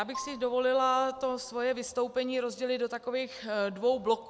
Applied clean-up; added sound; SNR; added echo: none; Marimba, xylophone; 17 dB; none.